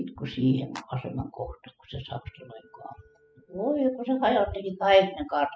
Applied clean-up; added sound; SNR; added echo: classical method spectral subtraction.